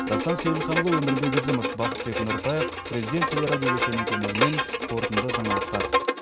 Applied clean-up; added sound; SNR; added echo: none; Bowed string instrument; -2 dB; none.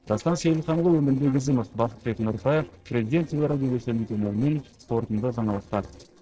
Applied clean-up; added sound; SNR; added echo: neural separator model SepFormer DNS4.